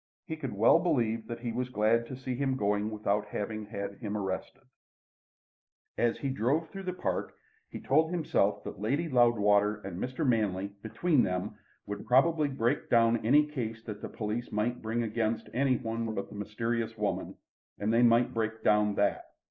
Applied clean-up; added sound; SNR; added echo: neural mask model Resemble Enhance denoiser.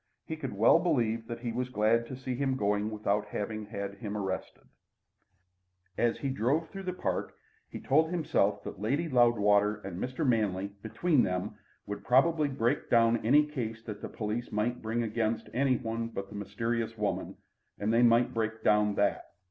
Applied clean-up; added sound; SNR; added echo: none; none; none; none.